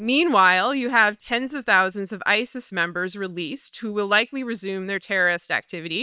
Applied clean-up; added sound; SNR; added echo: neural separator model SepFormer WHAM!.